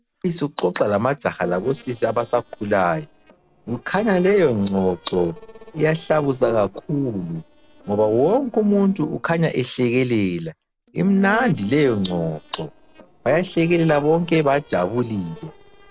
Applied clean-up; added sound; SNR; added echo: neural separator model SepFormer DNS4.